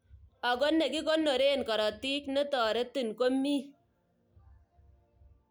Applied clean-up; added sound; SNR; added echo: none; none; none; none.